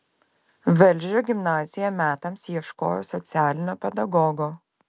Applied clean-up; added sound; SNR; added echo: none; none; none; none.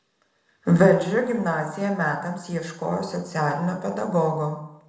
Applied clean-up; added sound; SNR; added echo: none; none; none; reverberation time 0.7 s.